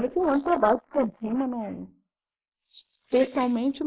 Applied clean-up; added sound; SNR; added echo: neural mask model Resemble Enhance denoiser.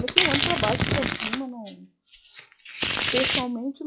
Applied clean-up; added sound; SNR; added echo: classical method log-MMSE.